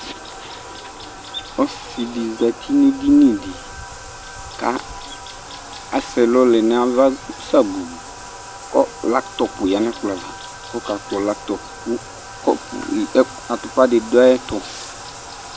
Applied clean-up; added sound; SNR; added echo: none; Bathtub (filling or washing); 15 dB; none.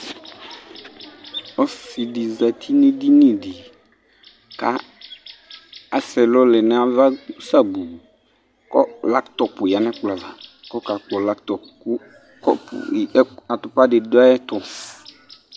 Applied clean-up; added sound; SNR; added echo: none; none; none; none.